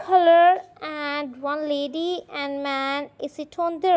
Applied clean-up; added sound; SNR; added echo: none; none; none; none.